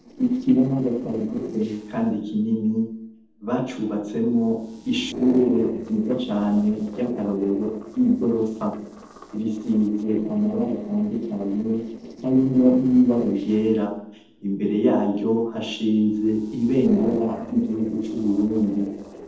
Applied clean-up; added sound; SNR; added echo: neural separator model SepFormer DNS4.